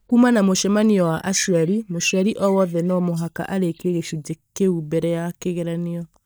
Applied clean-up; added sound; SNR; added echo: neural mask model DeepFilterNet 3.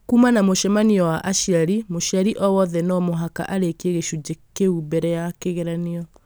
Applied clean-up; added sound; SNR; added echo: none; none; none; none.